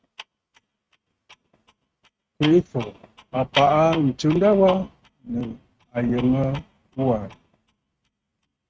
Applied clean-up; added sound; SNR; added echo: neural mask model RNNoise.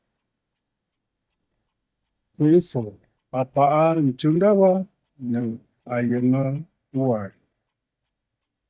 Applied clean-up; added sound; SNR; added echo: neural mask model DeepFilterNet 3.